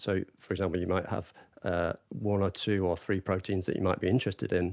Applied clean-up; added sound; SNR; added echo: none; none; none; none.